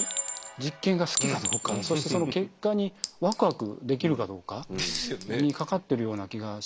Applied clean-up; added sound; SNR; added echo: none; Chink, clink; 8 dB; none.